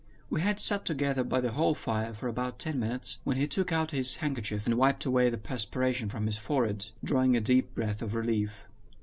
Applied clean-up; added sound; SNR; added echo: none; none; none; none.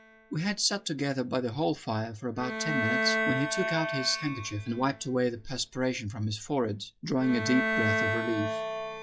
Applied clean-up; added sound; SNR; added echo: classical method log-MMSE.